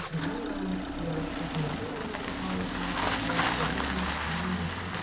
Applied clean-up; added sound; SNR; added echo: none; Engine starting; -4 dB; reverberation time 0.6 s.